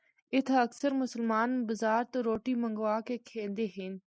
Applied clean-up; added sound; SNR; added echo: neural mask model Resemble Enhance denoiser.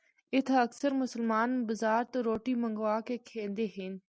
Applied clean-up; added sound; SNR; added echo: none; none; none; none.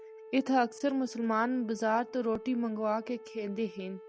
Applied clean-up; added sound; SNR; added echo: none; Wind instrument, woodwind instrument; 17 dB; none.